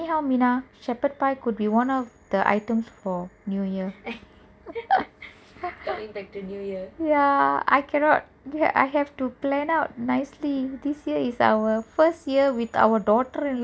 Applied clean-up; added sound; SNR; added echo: none; none; none; none.